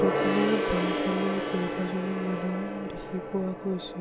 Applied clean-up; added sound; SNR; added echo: none; Gong; -1 dB; none.